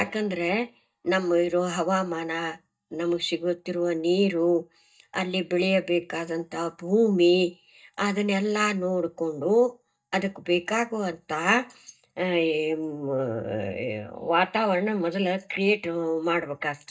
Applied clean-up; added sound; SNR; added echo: neural mask model DeepFilterNet 3.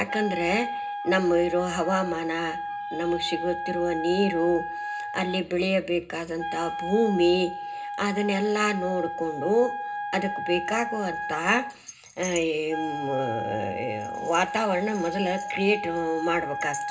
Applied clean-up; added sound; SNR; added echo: none; Wind instrument, woodwind instrument; 7 dB; reverberation time 0.2 s.